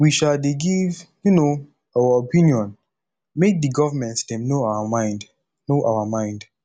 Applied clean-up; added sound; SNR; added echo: none; none; none; none.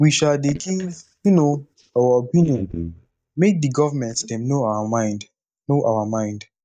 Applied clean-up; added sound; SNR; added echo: neural mask model DeepFilterNet 3.